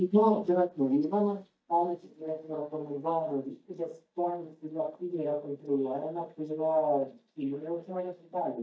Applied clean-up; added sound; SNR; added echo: neural mask model DeepFilterNet 3.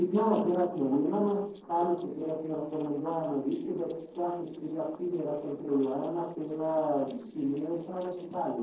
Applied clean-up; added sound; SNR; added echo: neural separator model SepFormer DNS4.